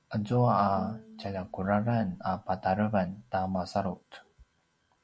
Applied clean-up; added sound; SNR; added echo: none; Bowed string instrument; 17 dB; none.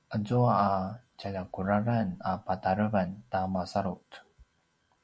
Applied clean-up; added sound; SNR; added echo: none; none; none; none.